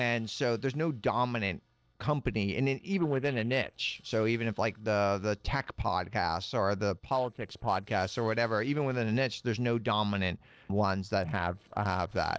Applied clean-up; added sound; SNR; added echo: neural separator model SepFormer DNS4.